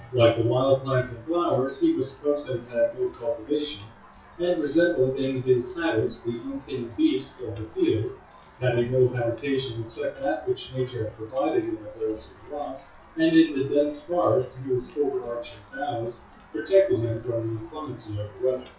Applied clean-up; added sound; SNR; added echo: classical method WPE with log-MMSE.